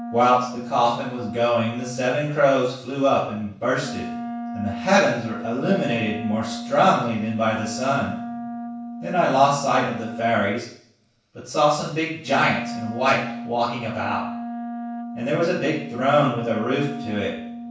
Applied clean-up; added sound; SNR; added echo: none; Wind instrument, woodwind instrument; 10 dB; reverberation time 0.7 s.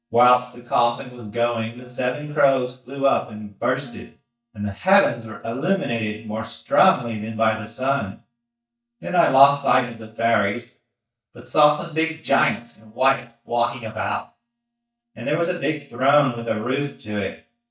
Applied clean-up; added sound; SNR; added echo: neural mask model DeepFilterNet 3.